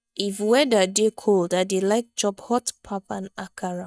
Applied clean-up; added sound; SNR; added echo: neural mask model DeepFilterNet 3.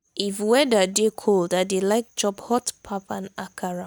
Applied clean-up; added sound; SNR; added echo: none; none; none; none.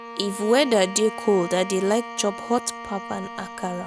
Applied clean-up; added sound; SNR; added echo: none; Bowed string instrument; 12 dB; none.